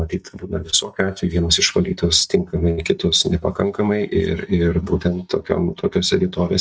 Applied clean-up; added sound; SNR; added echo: neural mask model DeepFilterNet 3.